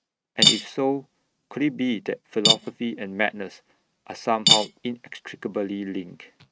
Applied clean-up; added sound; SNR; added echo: neural mask model RNNoise.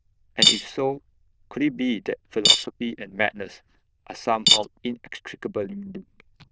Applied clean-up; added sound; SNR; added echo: neural diffusion model UNIVERSE++.